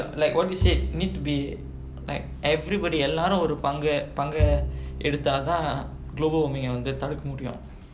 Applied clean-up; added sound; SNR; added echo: none; Bowed string instrument; 5 dB; none.